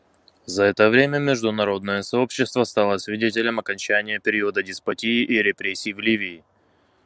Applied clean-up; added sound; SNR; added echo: none; none; none; none.